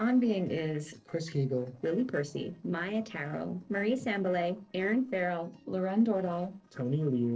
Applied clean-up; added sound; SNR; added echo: neural separator model SepFormer DNS4.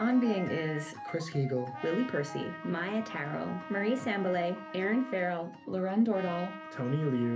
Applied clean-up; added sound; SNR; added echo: none; Trumpet; 14 dB; reverberation time 0.3 s.